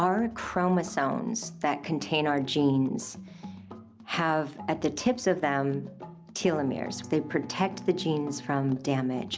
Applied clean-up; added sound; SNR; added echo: none; Bowed string instrument; 17 dB; none.